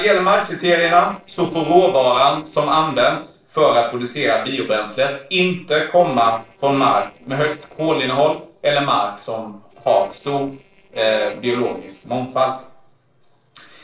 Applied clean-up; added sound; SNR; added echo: neural separator model SepFormer DNS4.